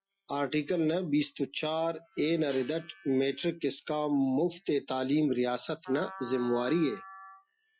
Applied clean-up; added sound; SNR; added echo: classical method Wiener filter.